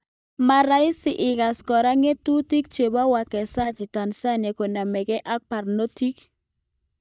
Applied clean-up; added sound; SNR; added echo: neural mask model DeepFilterNet 3.